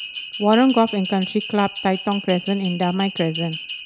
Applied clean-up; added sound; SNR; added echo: none; Bell; 8 dB; none.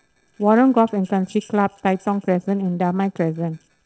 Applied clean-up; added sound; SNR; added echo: neural separator model SepFormer DNS4.